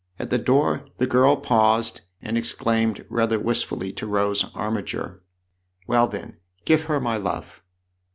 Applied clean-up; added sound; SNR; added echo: none; none; none; none.